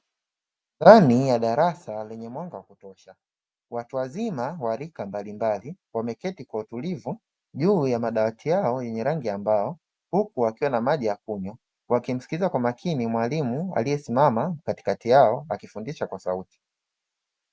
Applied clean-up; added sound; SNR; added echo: none; none; none; none.